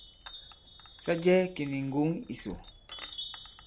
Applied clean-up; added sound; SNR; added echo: none; Chime; 12 dB; none.